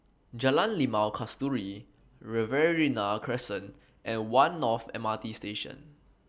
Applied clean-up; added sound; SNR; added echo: none; none; none; none.